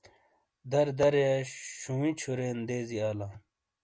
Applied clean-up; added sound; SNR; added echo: none; none; none; none.